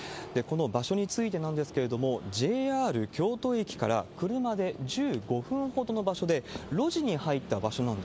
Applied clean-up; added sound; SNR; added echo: none; none; none; none.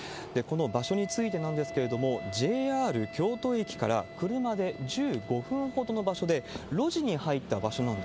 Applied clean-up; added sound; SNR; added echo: none; Wind instrument, woodwind instrument; 14 dB; none.